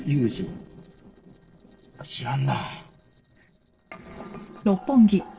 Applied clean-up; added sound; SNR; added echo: neural separator model SepFormer DNS4.